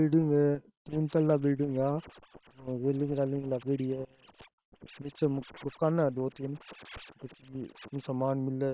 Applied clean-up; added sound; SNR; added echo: neural separator model SepFormer WHAM!.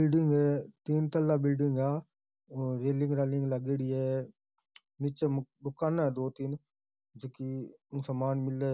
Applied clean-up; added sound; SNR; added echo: none; none; none; none.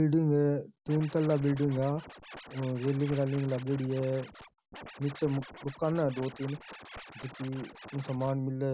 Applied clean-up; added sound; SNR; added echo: none; Scratching (performance technique); 17 dB; none.